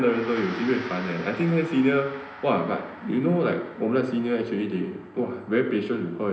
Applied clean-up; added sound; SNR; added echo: none; Gong; 16 dB; reverberation time 0.9 s.